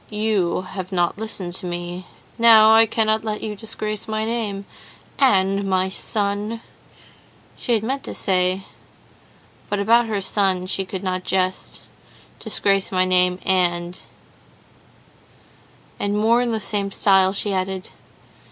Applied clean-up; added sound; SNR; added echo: none; none; none; none.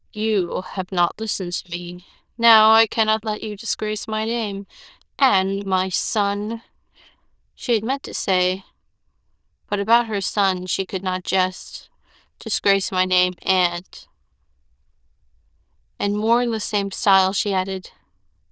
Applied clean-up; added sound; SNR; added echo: neural diffusion model UNIVERSE++.